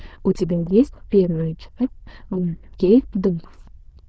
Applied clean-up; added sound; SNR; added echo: neural diffusion model UNIVERSE++.